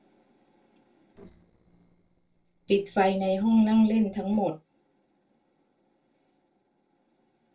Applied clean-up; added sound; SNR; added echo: neural separator model SepFormer DNS4.